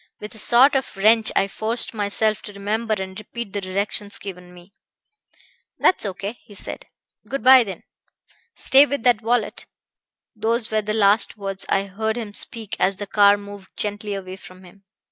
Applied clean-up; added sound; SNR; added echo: none; none; none; none.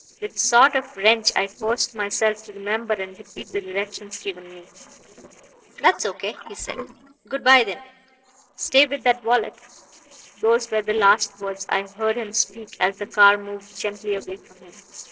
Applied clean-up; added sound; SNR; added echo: neural separator model SepFormer DNS4.